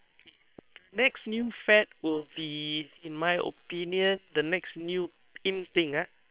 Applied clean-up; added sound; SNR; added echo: neural separator model SepFormer WHAM!.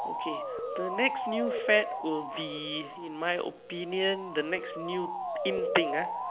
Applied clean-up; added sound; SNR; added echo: none; Motor vehicle (road) / Siren; 3 dB; none.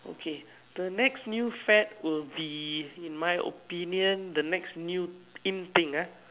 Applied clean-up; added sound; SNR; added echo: none; none; none; none.